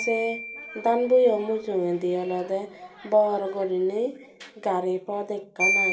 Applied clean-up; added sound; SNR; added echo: none; Marimba, xylophone; 8 dB; reverberation time 0.2 s.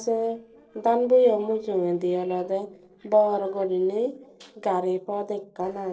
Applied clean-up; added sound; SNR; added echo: neural separator model SepFormer DNS4.